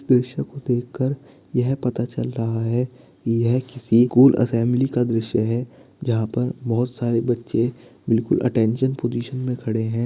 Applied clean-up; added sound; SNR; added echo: none; none; none; none.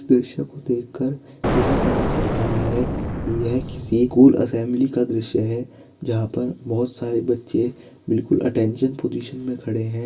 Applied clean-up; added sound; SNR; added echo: none; Explosion; 2 dB; reverberation time 0.2 s.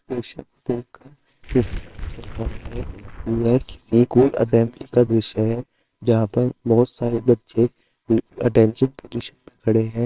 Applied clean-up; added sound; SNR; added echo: neural separator model SepFormer WHAMR!.